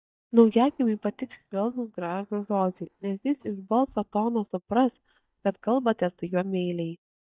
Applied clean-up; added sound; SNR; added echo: neural mask model DeepFilterNet 3.